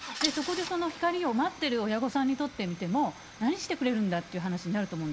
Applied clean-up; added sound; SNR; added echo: none; Idling / Engine starting / Car; 12 dB; none.